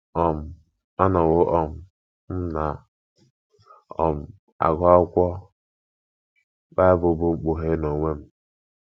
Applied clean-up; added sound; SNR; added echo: none; none; none; none.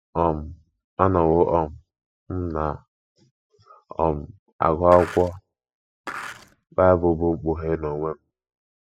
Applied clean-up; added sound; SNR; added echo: classical method spectral subtraction.